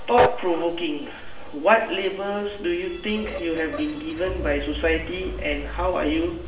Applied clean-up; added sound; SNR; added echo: none; Train; 6 dB; reverberation time 0.8 s.